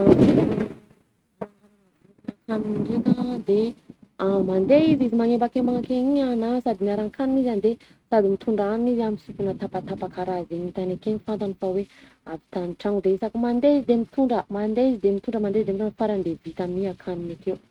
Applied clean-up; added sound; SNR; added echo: neural mask model RNNoise.